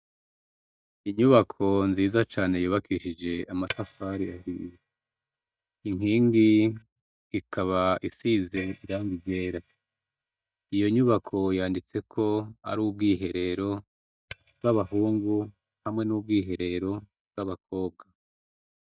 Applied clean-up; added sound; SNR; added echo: neural mask model DeepFilterNet 3.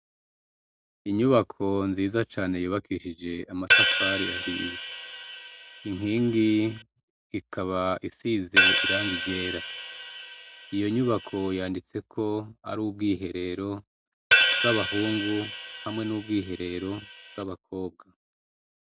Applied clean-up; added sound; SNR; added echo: none; Crash cymbal / Hi-hat; -2 dB; none.